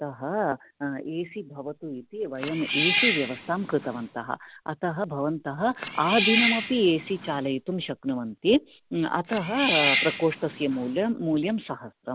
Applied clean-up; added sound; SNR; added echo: none; Cat; 3 dB; none.